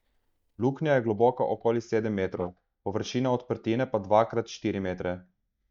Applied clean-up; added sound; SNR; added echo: neural mask model DeepFilterNet 3.